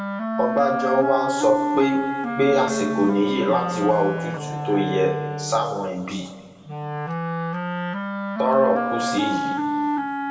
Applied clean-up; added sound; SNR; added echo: none; Wind instrument, woodwind instrument; 3 dB; reverberation time 1.6 s.